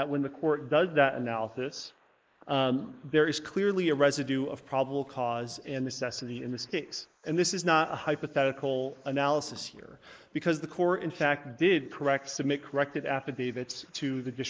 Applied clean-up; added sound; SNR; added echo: neural mask model Resemble Enhance denoiser.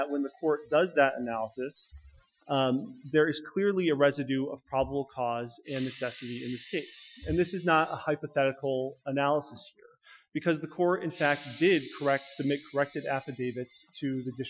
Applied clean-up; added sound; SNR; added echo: classical method Wiener filter.